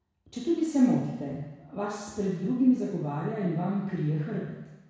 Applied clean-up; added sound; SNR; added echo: none; none; none; reverberation time 1.1 s.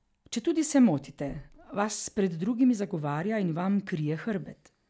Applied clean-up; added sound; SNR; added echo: none; none; none; none.